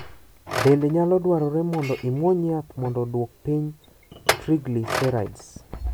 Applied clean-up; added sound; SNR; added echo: none; Chink, clink; 9 dB; none.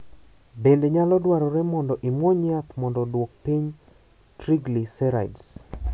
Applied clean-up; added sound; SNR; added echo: none; none; none; none.